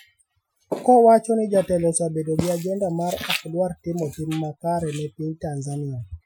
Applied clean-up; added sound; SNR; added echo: classical method Wiener filter.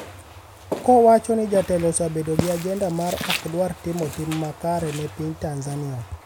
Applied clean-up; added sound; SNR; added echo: none; Walk, footsteps; 12 dB; none.